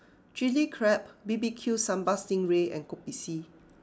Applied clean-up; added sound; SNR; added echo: none; none; none; none.